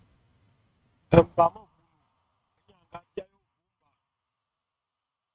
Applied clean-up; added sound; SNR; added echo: neural mask model RNNoise.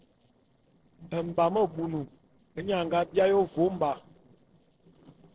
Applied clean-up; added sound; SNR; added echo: neural separator model SepFormer DNS4.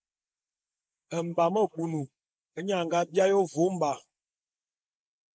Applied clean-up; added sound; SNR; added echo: neural mask model Resemble Enhance denoiser.